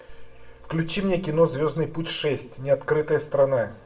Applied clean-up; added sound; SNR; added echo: none; none; none; reverberation time 0.5 s.